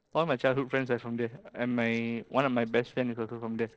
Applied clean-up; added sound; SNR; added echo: neural separator model SepFormer DNS4.